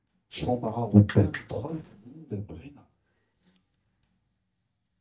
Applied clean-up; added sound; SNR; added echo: neural mask model DeepFilterNet 3.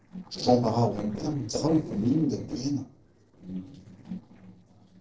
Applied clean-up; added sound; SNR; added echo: neural separator model SepFormer DNS4.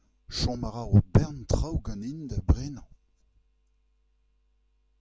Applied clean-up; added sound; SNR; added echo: none; none; none; none.